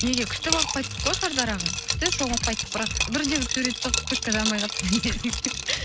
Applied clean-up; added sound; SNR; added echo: none; Liquid; 1 dB; none.